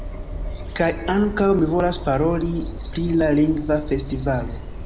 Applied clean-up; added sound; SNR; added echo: none; Bird vocalization, bird call, bird song; 8 dB; none.